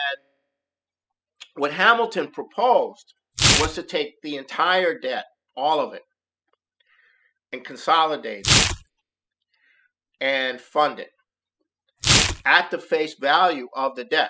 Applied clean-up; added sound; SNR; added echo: classical method spectral subtraction.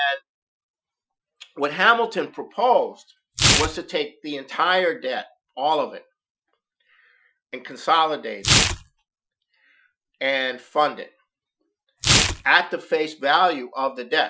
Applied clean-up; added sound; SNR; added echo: classical method Wiener filter.